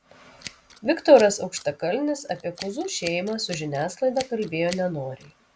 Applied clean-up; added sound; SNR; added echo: none; Scissors; 19 dB; none.